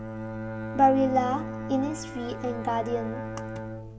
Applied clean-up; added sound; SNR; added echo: none; Bowed string instrument; 7 dB; reverberation time 0.7 s.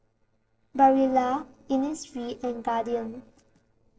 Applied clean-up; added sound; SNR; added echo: neural separator model SepFormer DNS4.